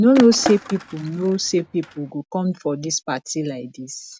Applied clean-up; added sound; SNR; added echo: none; Skateboard; 11 dB; none.